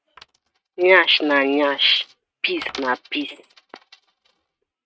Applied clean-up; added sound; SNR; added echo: neural mask model RNNoise.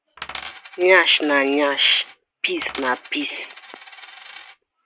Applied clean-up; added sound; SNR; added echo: none; Coin (dropping); 16 dB; none.